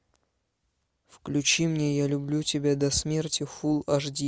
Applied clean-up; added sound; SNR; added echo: none; none; none; none.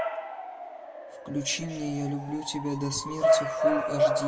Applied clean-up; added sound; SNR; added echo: none; Bark / Motor vehicle (road) / Siren; -4 dB; reverberation time 1.3 s.